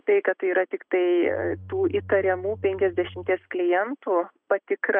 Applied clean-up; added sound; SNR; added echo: neural mask model RNNoise.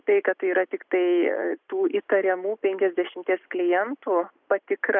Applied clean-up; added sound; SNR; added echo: neural mask model Resemble Enhance denoiser.